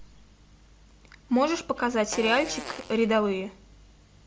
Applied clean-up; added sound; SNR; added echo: none; Fart; 12 dB; none.